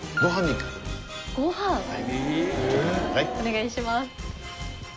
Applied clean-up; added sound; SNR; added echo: none; none; none; none.